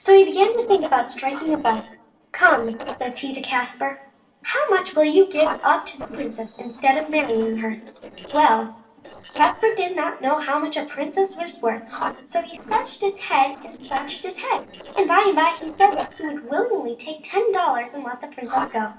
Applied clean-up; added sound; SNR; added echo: neural separator model SepFormer DNS4.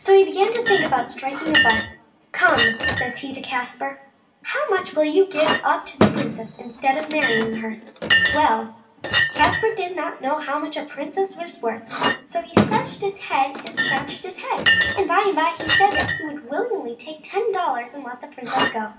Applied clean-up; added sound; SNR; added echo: none; Chink, clink; 2 dB; reverberation time 1.0 s.